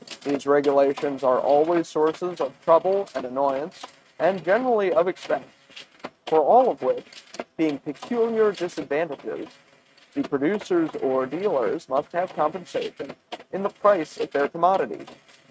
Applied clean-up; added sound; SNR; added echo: neural mask model RNNoise.